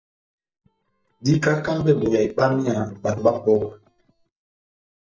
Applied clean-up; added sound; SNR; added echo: neural mask model DeepFilterNet 3.